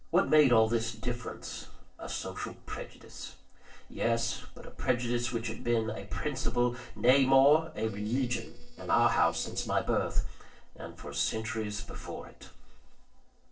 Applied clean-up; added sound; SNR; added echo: neural separator model SepFormer DNS4.